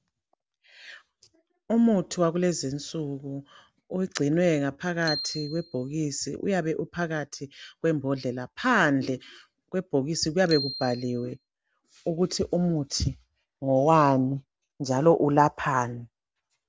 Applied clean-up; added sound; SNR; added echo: none; Bicycle bell; 11 dB; none.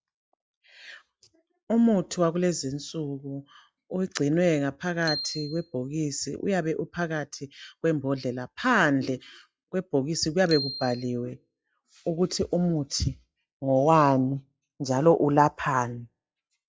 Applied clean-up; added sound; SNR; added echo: classical method log-MMSE.